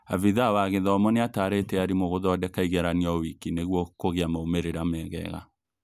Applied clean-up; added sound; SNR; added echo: none; none; none; none.